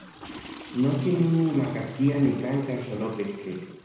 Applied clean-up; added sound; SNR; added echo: none; Toilet flush / Water; 18 dB; reverberation time 1.0 s.